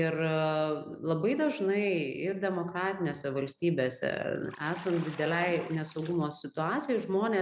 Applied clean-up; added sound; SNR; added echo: none; Bathtub (filling or washing) / Splash, splatter; 17 dB; none.